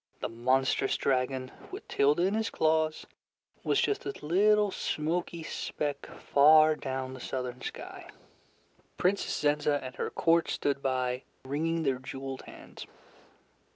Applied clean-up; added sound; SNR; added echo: none; none; none; none.